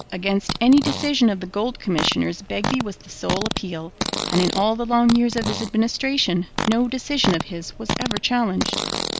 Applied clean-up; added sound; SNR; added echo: none; Fart; 7 dB; none.